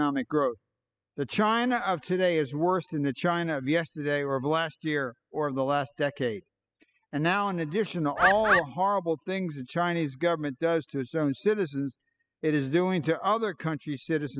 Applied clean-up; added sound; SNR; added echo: classical method spectral subtraction.